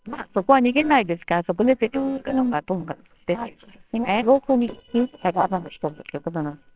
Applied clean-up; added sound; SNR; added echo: neural separator model SepFormer WHAMR!.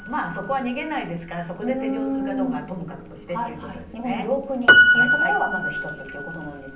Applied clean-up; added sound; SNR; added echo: none; Piano; -4 dB; reverberation time 0.6 s.